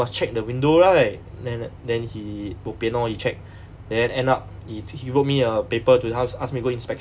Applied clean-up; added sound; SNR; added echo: none; none; none; none.